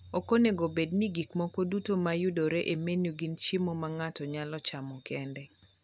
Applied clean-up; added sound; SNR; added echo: none; none; none; none.